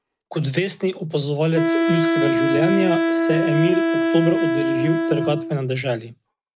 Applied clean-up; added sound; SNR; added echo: neural mask model RNNoise.